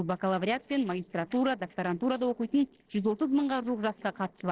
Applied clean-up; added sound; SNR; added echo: neural separator model SepFormer DNS4.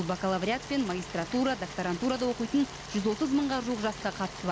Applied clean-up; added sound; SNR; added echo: none; Bus + Stream; 12 dB; none.